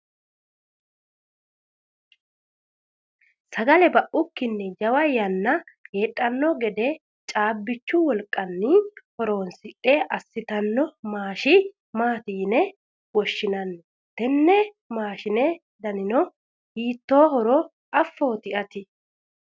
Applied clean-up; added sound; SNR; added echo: none; none; none; none.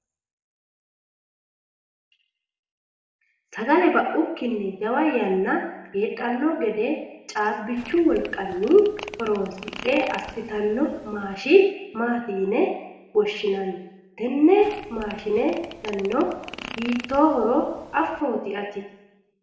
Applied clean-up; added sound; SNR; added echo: none; Fart; 16 dB; reverberation time 0.8 s.